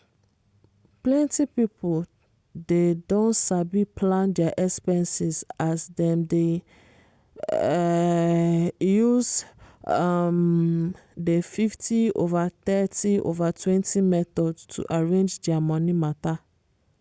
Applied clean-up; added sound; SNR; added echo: none; none; none; none.